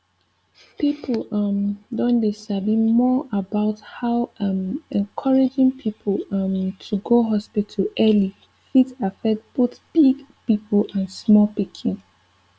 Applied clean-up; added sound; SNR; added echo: none; none; none; none.